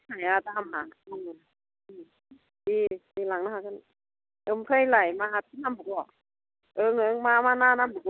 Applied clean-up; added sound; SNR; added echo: none; none; none; none.